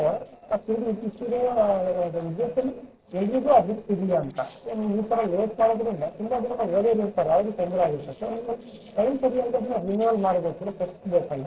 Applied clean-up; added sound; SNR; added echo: neural separator model SepFormer DNS4.